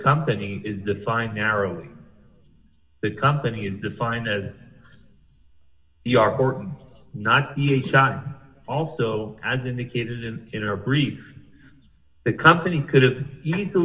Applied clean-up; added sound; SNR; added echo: none; none; none; reverberation time 0.9 s.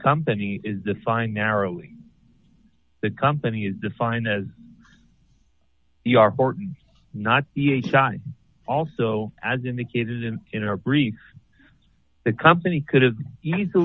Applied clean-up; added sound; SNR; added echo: none; none; none; none.